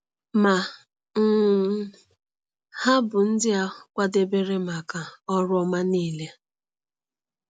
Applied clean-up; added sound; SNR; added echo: none; none; none; none.